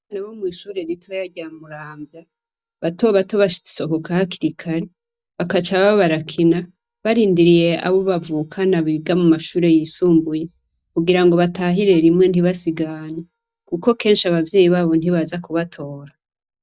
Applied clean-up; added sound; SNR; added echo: neural mask model DeepFilterNet 3.